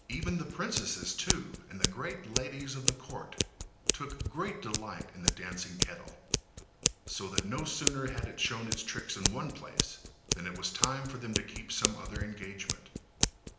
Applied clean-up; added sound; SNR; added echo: none; Scissors; -3 dB; reverberation time 0.8 s.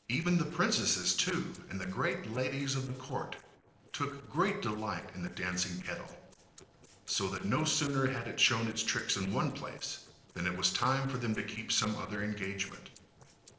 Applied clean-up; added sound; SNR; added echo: neural separator model SepFormer DNS4.